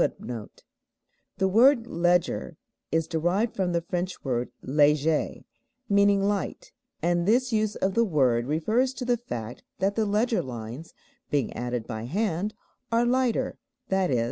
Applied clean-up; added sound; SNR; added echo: none; none; none; none.